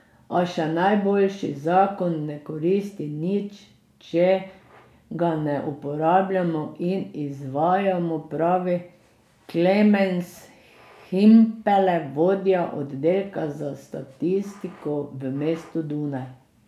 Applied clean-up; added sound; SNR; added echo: none; none; none; none.